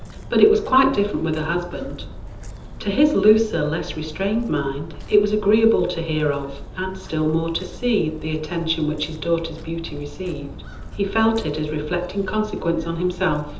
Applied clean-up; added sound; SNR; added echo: none; Walk, footsteps; 13 dB; reverberation time 1.2 s.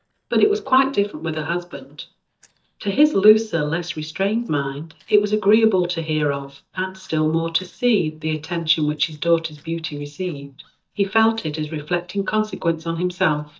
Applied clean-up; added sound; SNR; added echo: neural mask model DeepFilterNet 3.